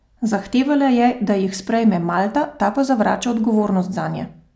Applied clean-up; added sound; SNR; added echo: none; none; none; none.